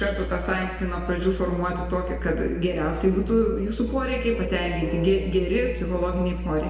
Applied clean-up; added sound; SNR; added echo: none; Musical instrument; 6 dB; reverberation time 1.3 s.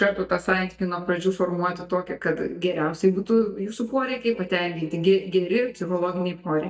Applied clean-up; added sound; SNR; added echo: neural mask model DeepFilterNet 3.